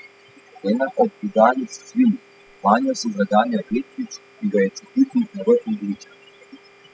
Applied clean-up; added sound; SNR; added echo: classical method spectral subtraction.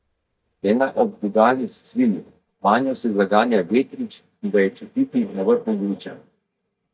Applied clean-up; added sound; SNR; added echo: neural mask model DeepFilterNet 3.